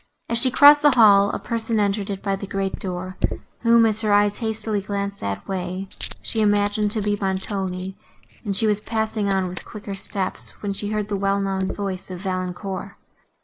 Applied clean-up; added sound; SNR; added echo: neural mask model Resemble Enhance denoiser.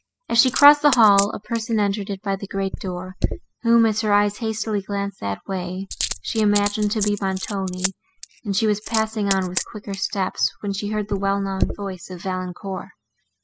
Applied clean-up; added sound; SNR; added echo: classical method spectral subtraction.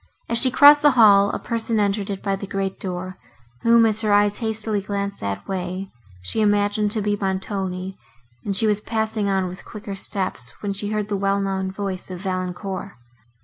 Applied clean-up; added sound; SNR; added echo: none; none; none; none.